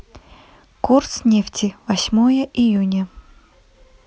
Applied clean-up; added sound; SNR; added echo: none; none; none; none.